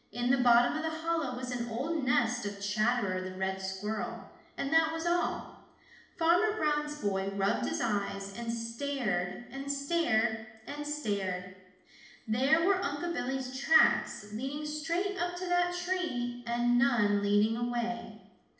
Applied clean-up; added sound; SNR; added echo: none; none; none; reverberation time 0.8 s.